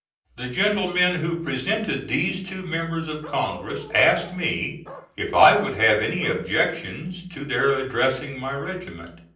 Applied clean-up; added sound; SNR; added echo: neural separator model SepFormer DNS4.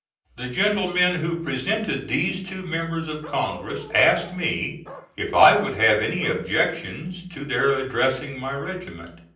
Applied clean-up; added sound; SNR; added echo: none; Bark; 19 dB; reverberation time 0.6 s.